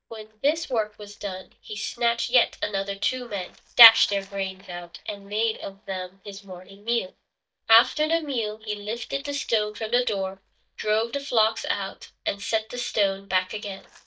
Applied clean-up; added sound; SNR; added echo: neural mask model DeepFilterNet 3.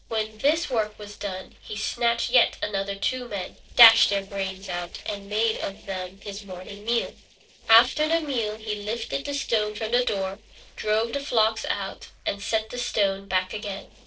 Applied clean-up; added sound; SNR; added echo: neural separator model SepFormer DNS4.